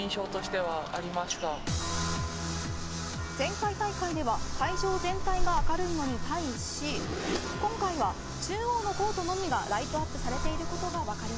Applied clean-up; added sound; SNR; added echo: none; Church bell; 3 dB; none.